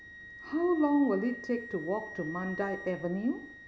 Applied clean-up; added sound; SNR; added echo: none; Wind instrument, woodwind instrument; 14 dB; none.